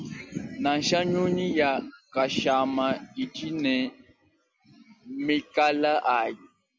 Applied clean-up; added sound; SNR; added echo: none; none; none; none.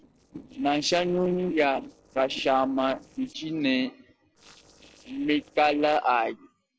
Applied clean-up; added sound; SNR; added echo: neural separator model SepFormer DNS4.